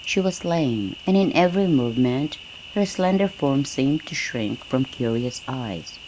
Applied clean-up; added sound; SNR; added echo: none; Cricket; 18 dB; none.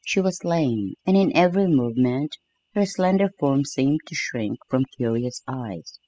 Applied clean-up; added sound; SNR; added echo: classical method spectral subtraction.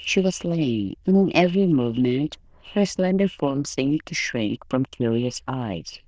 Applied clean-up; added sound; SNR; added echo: neural diffusion model UNIVERSE++.